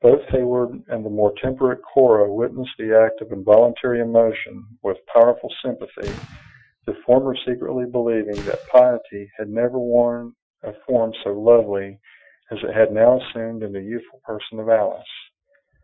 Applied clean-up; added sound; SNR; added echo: classical method Wiener filter.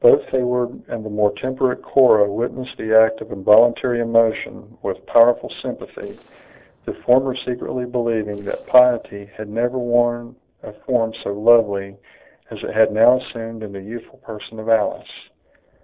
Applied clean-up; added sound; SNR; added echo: neural separator model SepFormer DNS4.